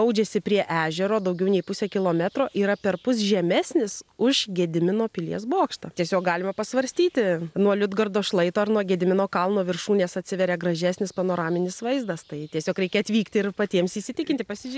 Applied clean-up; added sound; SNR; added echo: none; none; none; none.